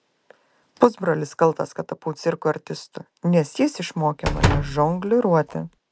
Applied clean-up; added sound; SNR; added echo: none; Slam; 3 dB; none.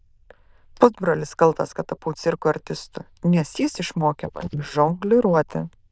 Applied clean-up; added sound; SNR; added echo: neural diffusion model UNIVERSE++.